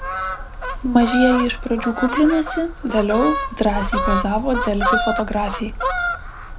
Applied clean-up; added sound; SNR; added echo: none; Fowl; 3 dB; none.